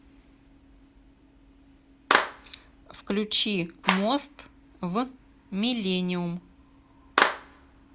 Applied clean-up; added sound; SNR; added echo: none; Clapping; 1 dB; none.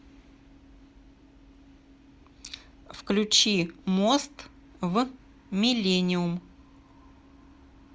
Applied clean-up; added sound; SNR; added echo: none; none; none; none.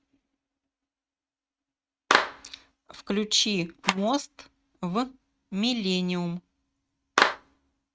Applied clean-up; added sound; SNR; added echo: neural mask model RNNoise.